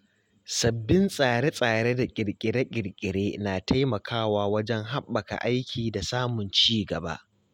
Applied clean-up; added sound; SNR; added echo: none; none; none; none.